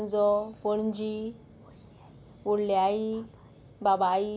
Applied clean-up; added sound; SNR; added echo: none; none; none; none.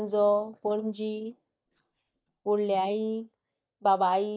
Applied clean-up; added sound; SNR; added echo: neural mask model DeepFilterNet 3.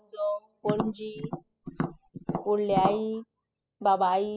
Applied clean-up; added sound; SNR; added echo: classical method spectral subtraction.